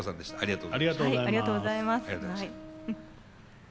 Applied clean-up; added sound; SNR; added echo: none; Wind instrument, woodwind instrument; 14 dB; none.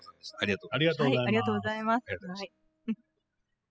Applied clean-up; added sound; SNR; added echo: classical method spectral subtraction.